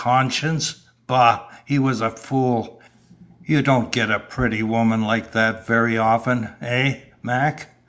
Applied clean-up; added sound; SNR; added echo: none; none; none; none.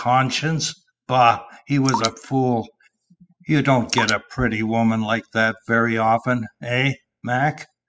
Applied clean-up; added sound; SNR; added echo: classical method spectral subtraction.